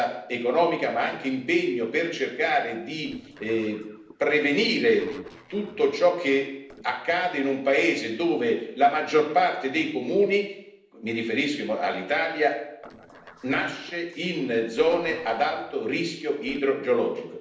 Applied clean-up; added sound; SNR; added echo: neural separator model SepFormer DNS4.